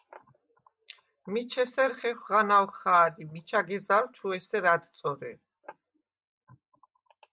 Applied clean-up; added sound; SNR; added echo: none; none; none; none.